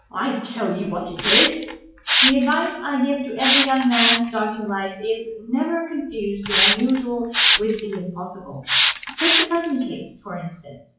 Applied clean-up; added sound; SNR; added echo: classical method WPE with log-MMSE.